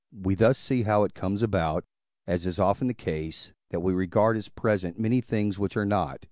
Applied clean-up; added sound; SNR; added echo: none; none; none; none.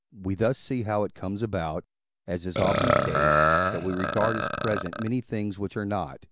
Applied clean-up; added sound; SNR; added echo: none; Burping, eructation; -4 dB; none.